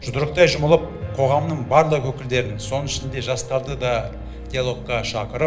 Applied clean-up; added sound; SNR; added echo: none; Piano; 13 dB; none.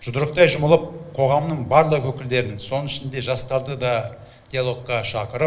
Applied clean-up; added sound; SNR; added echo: none; none; none; none.